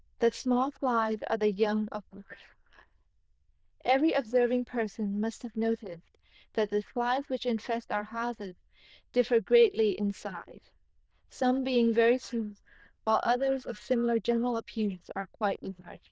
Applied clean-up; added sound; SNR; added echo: neural diffusion model UNIVERSE++.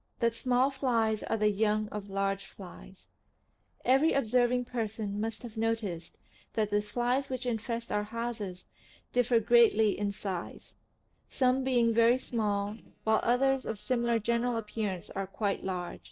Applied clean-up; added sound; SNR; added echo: neural separator model SepFormer DNS4.